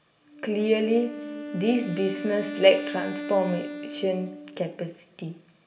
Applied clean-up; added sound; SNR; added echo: none; Wind instrument, woodwind instrument; 10 dB; reverberation time 1.7 s.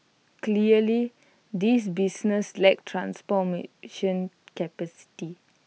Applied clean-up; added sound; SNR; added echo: none; none; none; none.